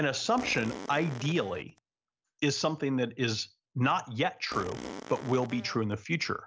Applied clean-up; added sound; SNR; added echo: none; Fart; 11 dB; none.